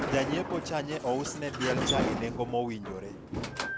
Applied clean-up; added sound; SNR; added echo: none; Sliding door; 1 dB; none.